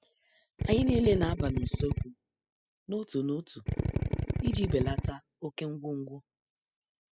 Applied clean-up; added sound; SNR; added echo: classical method spectral subtraction.